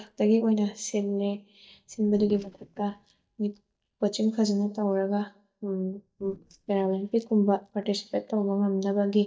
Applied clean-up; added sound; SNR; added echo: neural mask model DeepFilterNet 3.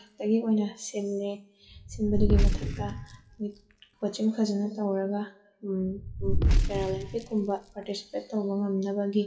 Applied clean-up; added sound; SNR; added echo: classical method WPE with log-MMSE.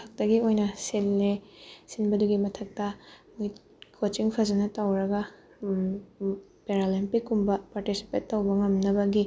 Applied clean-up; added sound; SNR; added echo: none; none; none; none.